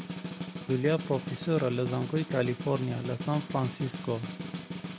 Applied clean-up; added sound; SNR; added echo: none; Snare drum; 7 dB; none.